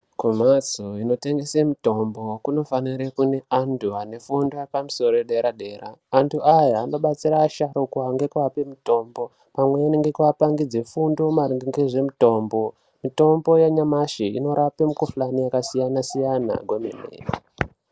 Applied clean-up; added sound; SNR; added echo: none; none; none; none.